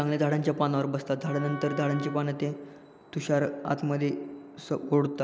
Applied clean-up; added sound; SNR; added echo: none; Wind instrument, woodwind instrument; 14 dB; none.